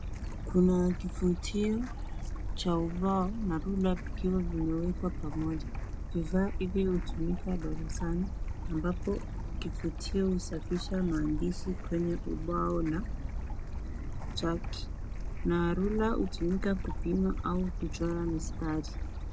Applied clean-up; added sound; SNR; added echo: none; Stream / Bird; 3 dB; none.